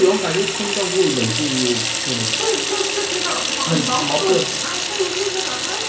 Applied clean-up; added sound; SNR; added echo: none; Sink (filling or washing) / Water tap, faucet; 1 dB; reverberation time 0.8 s.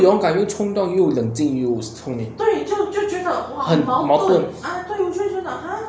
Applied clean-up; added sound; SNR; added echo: none; none; none; none.